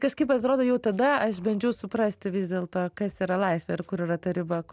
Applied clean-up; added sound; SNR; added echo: none; none; none; none.